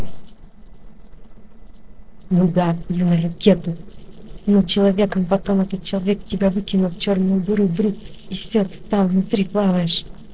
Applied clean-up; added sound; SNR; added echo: neural separator model SepFormer DNS4.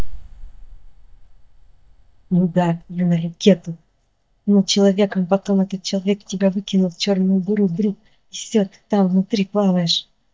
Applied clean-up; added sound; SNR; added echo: neural mask model DeepFilterNet 3.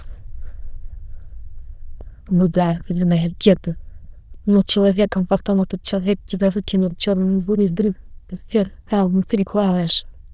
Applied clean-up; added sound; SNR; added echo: neural diffusion model UNIVERSE++.